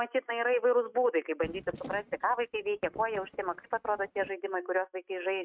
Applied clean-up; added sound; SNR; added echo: neural mask model RNNoise.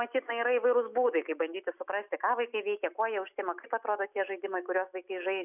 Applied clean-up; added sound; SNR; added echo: none; none; none; none.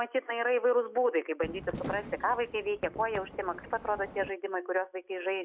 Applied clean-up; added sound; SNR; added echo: none; Fireworks; 12 dB; none.